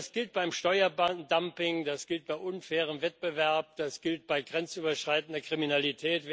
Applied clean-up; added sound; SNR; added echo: none; none; none; none.